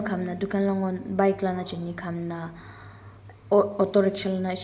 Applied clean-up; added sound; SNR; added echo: none; none; none; none.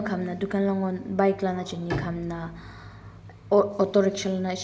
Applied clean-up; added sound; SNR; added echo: none; Bowed string instrument; 15 dB; none.